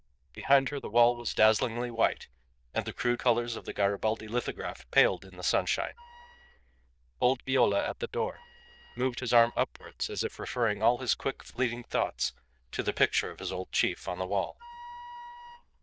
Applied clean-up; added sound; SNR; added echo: neural diffusion model UNIVERSE++.